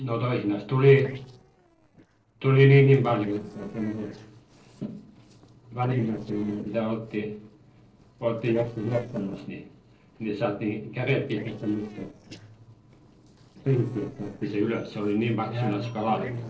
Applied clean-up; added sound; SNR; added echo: neural separator model SepFormer DNS4.